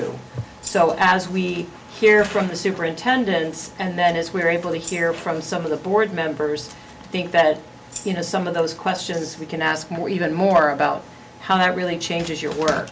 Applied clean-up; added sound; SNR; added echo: none; Tambourine; 16 dB; none.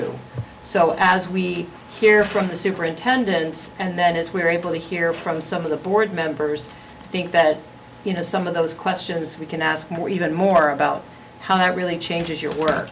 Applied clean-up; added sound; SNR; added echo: none; none; none; none.